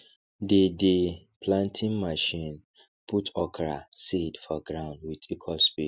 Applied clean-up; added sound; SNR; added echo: none; none; none; none.